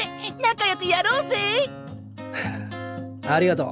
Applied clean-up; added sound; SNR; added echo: none; none; none; none.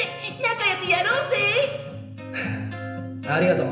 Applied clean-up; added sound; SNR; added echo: none; none; none; reverberation time 0.9 s.